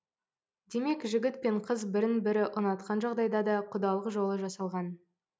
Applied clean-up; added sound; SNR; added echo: none; none; none; none.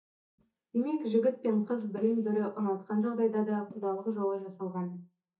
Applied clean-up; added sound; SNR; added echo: neural mask model DeepFilterNet 3.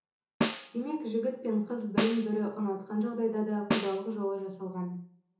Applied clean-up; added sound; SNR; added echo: none; Snare drum; 4 dB; reverberation time 0.7 s.